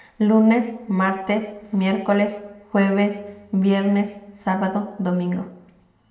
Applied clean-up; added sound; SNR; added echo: none; none; none; reverberation time 0.7 s.